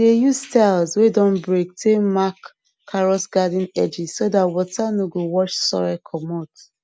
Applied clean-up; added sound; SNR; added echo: none; none; none; none.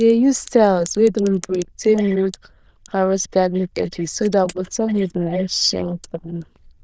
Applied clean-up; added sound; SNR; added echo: neural diffusion model UNIVERSE++.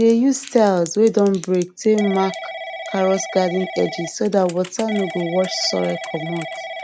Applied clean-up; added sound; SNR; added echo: none; Telephone / Typing; 12 dB; none.